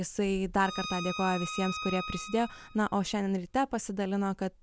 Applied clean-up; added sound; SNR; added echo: none; Bowed string instrument; 10 dB; none.